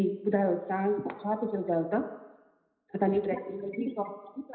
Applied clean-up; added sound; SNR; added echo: none; none; none; reverberation time 0.9 s.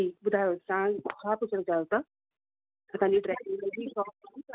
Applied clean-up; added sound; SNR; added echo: none; none; none; none.